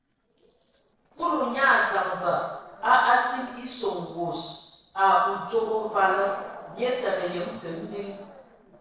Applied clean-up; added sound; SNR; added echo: neural separator model SepFormer DNS4.